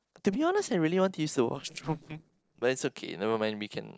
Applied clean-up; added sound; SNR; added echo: neural separator model SepFormer DNS4.